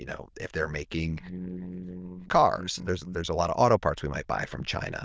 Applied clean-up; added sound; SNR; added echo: neural diffusion model UNIVERSE++.